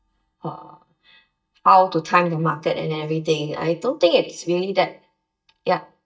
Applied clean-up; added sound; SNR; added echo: neural mask model DeepFilterNet 3.